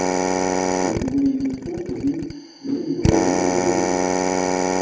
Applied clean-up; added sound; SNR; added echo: none; Drill; -3 dB; reverberation time 0.9 s.